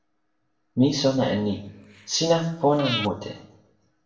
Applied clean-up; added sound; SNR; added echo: none; Breathing; 10 dB; reverberation time 0.6 s.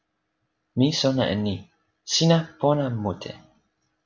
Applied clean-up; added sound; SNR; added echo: none; none; none; none.